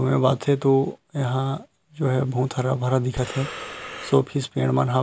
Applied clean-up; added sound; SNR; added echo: none; Breathing; 13 dB; none.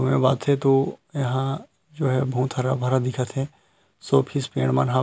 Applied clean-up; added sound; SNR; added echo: none; none; none; none.